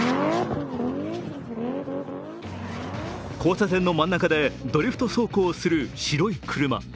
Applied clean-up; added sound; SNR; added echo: none; none; none; none.